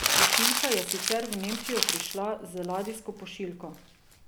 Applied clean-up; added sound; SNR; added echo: none; Crumpling, crinkling; -4 dB; none.